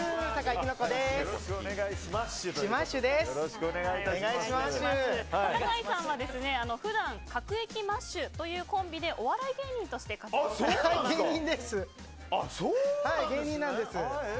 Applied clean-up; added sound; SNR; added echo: none; none; none; none.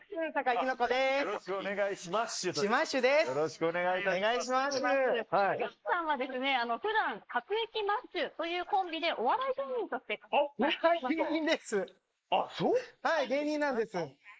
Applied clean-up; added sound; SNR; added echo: neural mask model Resemble Enhance denoiser.